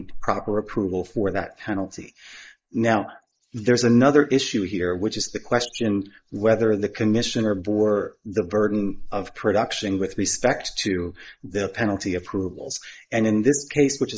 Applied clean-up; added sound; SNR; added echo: neural mask model Resemble Enhance denoiser.